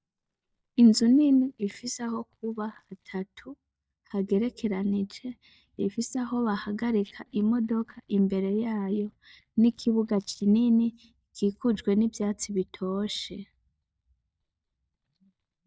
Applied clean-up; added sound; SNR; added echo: neural mask model DeepFilterNet 3.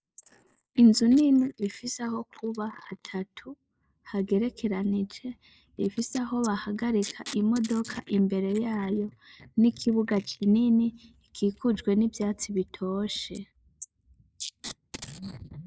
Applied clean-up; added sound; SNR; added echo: neural mask model Resemble Enhance denoiser.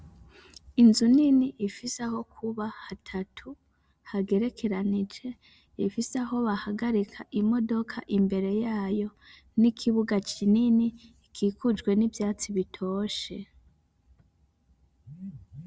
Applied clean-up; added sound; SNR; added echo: none; none; none; none.